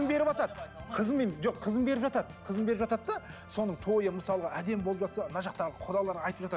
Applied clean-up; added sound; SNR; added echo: none; Organ; 18 dB; none.